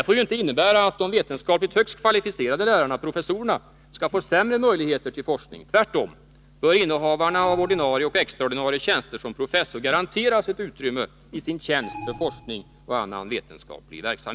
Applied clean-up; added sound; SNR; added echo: none; Alarm; 17 dB; none.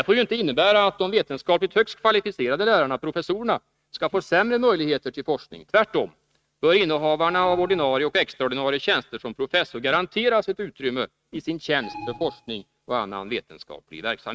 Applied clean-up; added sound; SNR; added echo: neural mask model RNNoise.